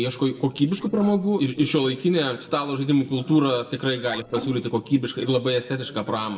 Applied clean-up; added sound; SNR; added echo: neural separator model SepFormer DNS4.